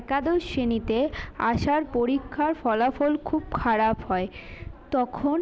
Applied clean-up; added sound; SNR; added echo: none; none; none; none.